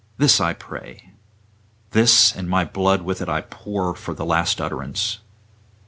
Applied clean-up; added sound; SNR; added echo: none; none; none; none.